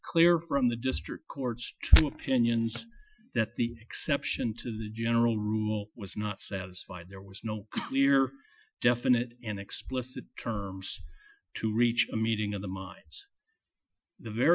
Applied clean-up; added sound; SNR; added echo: classical method Wiener filter.